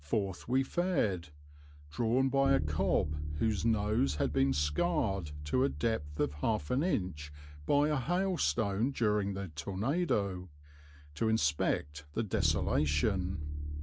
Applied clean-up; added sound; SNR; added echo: none; Bass guitar; 7 dB; none.